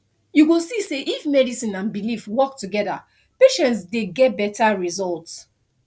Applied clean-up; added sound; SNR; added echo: none; none; none; none.